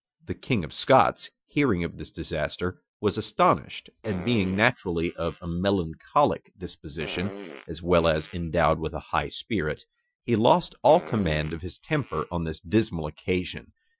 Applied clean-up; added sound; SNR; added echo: classical method Wiener filter.